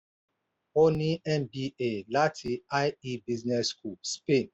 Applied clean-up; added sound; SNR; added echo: none; none; none; none.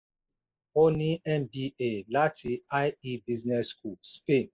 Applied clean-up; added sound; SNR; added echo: neural mask model Resemble Enhance denoiser.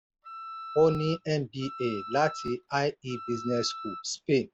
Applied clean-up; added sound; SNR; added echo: none; Wind instrument, woodwind instrument; 12 dB; none.